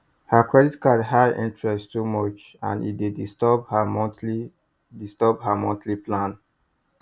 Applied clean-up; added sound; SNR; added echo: none; none; none; none.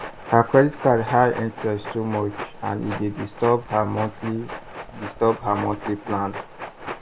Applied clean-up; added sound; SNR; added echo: none; Train; 12 dB; none.